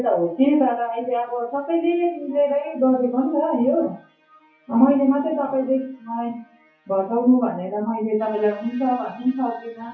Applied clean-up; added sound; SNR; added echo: classical method WPE with log-MMSE.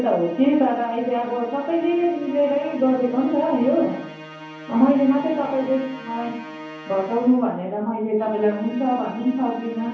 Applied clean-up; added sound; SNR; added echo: none; Musical instrument; 17 dB; reverberation time 0.7 s.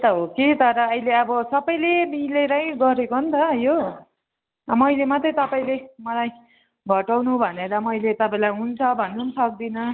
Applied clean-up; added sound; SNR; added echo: none; none; none; none.